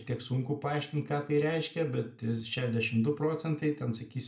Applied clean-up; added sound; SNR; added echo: none; none; none; reverberation time 0.3 s.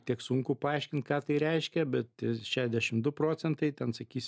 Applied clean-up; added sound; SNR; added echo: none; none; none; none.